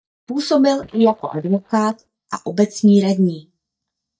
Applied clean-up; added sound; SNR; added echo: neural mask model DeepFilterNet 3.